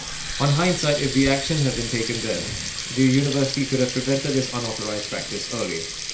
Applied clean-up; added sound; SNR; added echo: none; Water tap, faucet; 6 dB; reverberation time 0.4 s.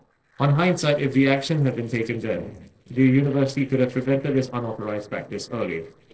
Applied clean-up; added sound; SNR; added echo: neural separator model SepFormer DNS4.